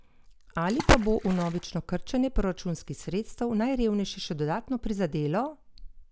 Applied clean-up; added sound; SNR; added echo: none; Water / Splash, splatter; 14 dB; none.